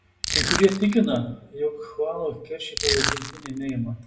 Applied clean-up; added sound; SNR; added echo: none; Crushing; 2 dB; reverberation time 0.6 s.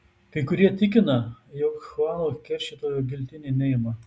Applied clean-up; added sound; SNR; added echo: none; none; none; none.